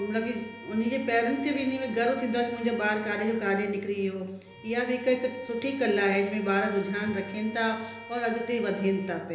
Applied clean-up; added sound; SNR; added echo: none; Bowed string instrument; 17 dB; reverberation time 1.0 s.